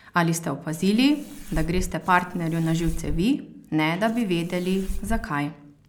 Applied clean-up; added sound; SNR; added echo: none; Fireworks; 7 dB; none.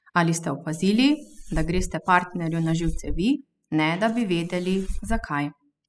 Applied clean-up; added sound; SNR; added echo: classical method spectral subtraction.